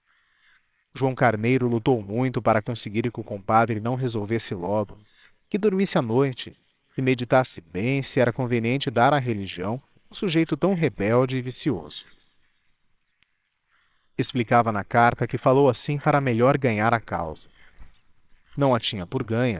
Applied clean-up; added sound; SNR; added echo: neural separator model SepFormer WHAMR!.